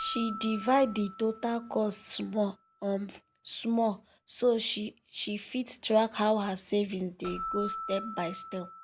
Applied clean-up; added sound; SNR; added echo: none; Keyboard (musical); 14 dB; none.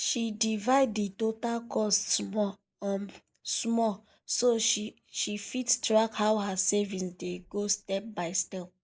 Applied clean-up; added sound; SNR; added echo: neural mask model Resemble Enhance denoiser.